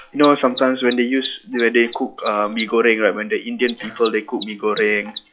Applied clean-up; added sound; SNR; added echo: classical method log-MMSE.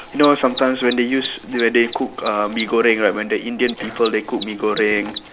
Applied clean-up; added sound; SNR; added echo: none; Mechanisms; 16 dB; none.